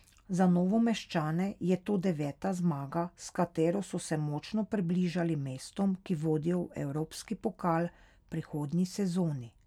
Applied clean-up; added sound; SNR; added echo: none; none; none; none.